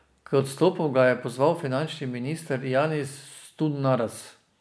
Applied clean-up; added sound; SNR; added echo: none; none; none; none.